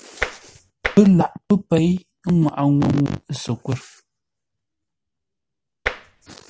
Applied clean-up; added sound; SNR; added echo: none; Tap; 8 dB; none.